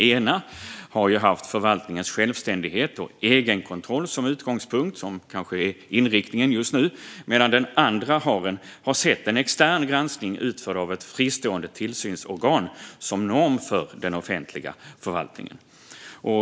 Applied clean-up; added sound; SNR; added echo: none; none; none; none.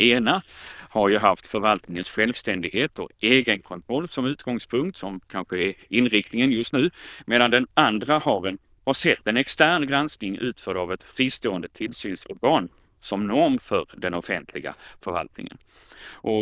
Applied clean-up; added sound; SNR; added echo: neural diffusion model UNIVERSE++.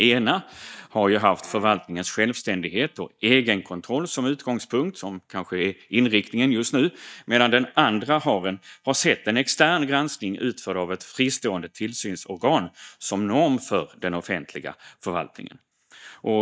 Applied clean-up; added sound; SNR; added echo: neural mask model DeepFilterNet 3.